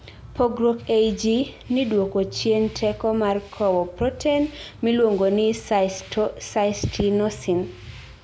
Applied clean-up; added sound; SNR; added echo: none; none; none; none.